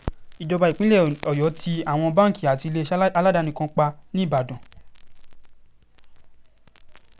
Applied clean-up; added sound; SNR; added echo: none; Crackle; 17 dB; none.